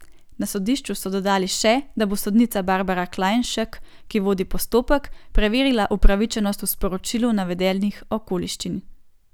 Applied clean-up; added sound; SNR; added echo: none; none; none; none.